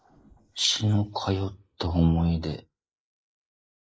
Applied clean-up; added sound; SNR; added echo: neural mask model Resemble Enhance denoiser.